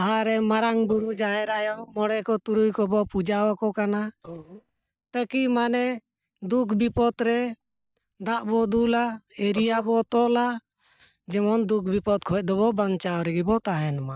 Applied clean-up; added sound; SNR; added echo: neural mask model DeepFilterNet 3.